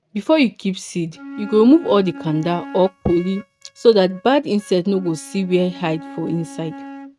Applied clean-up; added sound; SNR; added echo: neural mask model RNNoise.